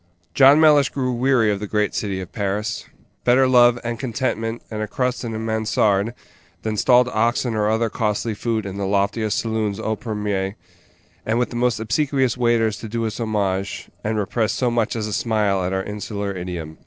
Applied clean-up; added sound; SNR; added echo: neural separator model SepFormer DNS4.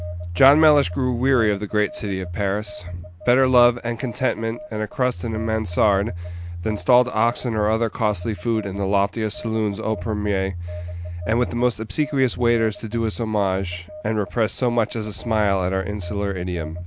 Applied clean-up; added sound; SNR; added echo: none; Telephone; 11 dB; none.